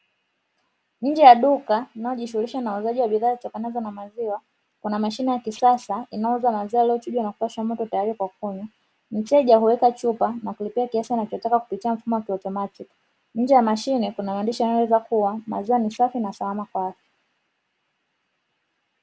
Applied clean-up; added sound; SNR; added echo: none; none; none; none.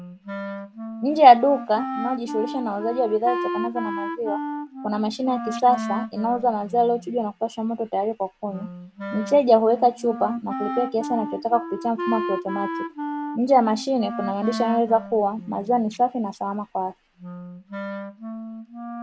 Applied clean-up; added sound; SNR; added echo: none; Wind instrument, woodwind instrument; 9 dB; none.